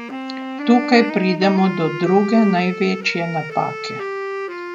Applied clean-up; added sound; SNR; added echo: none; Wind instrument, woodwind instrument; 8 dB; none.